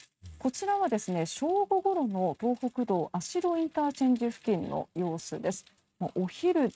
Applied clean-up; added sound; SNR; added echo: neural mask model RNNoise.